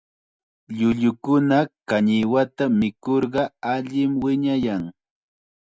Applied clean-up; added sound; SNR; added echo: none; none; none; none.